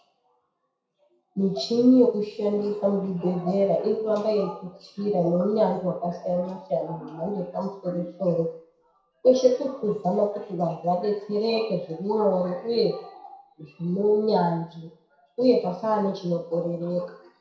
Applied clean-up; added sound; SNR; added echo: none; none; none; reverberation time 0.6 s.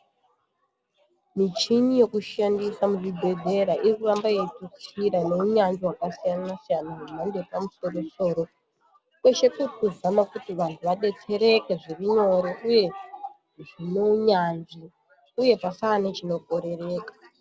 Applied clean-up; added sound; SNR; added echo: none; none; none; none.